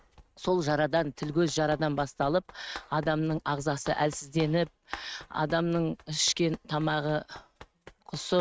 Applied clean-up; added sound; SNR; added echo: neural mask model RNNoise.